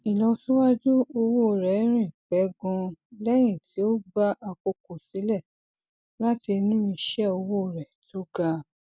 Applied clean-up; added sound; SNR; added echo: none; none; none; none.